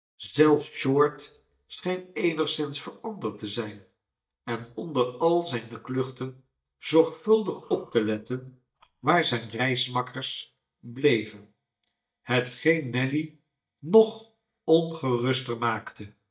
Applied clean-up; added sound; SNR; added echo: neural mask model DeepFilterNet 3.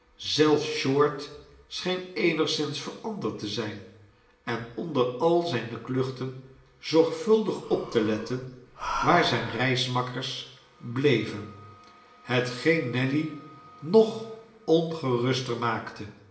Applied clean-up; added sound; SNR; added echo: none; Breathing; 12 dB; reverberation time 0.8 s.